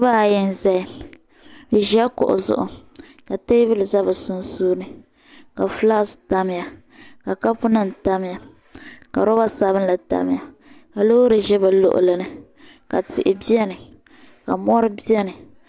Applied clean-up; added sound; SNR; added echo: none; none; none; none.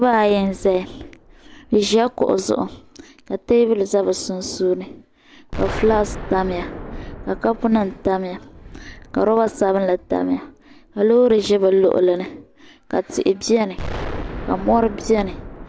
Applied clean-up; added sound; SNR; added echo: none; Explosion; 14 dB; none.